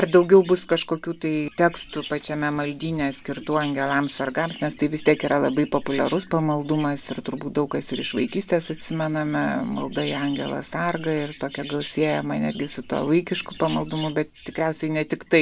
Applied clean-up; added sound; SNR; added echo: none; Chirp, tweet; 17 dB; none.